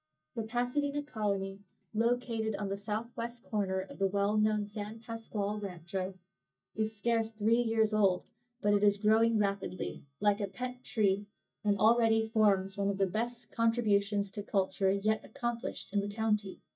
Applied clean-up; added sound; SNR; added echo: neural mask model DeepFilterNet 3.